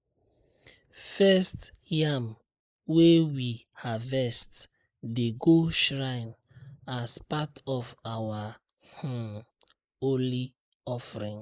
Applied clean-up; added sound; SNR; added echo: neural mask model Resemble Enhance denoiser.